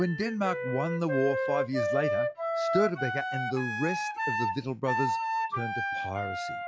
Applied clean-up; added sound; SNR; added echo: classical method log-MMSE.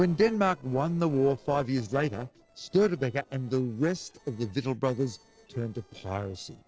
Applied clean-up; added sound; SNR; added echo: neural separator model SepFormer DNS4.